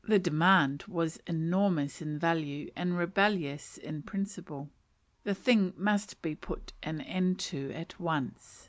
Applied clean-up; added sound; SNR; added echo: none; none; none; none.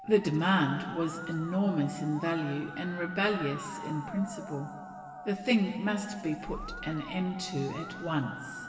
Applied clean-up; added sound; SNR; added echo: none; Musical instrument; 13 dB; reverberation time 2.3 s.